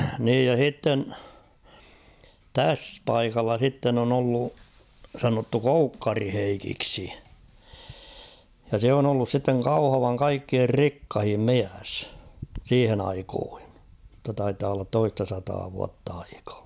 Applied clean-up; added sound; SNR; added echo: none; none; none; none.